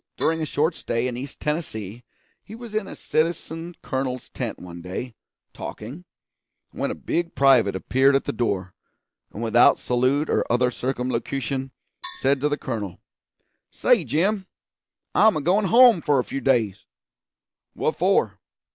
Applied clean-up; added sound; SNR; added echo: none; Percussion; 16 dB; none.